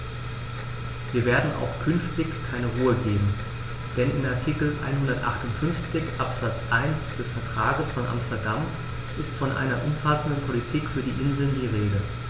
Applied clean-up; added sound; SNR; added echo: none; none; none; none.